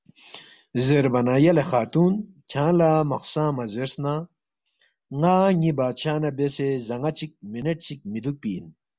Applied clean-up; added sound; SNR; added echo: none; none; none; none.